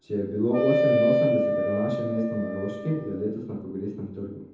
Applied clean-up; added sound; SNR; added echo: none; Wind instrument, woodwind instrument; -2 dB; reverberation time 0.9 s.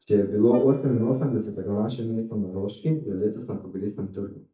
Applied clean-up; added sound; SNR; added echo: neural mask model DeepFilterNet 3.